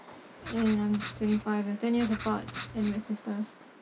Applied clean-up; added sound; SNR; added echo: none; Writing; 8 dB; none.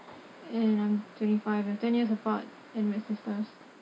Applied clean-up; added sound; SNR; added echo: none; none; none; none.